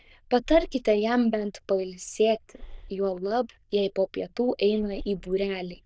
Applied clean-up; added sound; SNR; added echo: neural diffusion model UNIVERSE++.